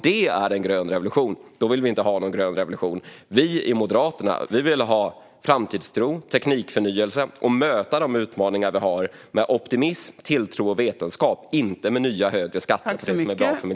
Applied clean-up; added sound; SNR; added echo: none; none; none; none.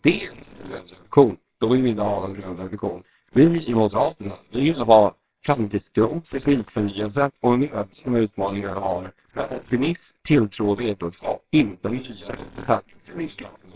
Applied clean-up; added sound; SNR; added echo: neural separator model SepFormer WHAMR!.